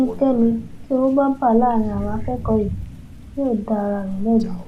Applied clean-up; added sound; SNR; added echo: none; Crow; 10 dB; none.